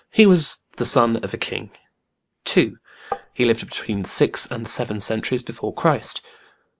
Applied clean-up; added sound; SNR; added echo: neural mask model Resemble Enhance denoiser.